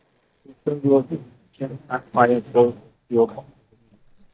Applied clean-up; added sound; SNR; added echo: neural mask model DeepFilterNet 3.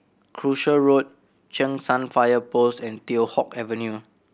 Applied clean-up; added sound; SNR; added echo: none; none; none; none.